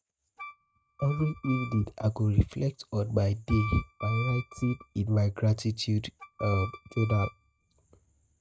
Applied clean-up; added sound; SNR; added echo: neural mask model RNNoise.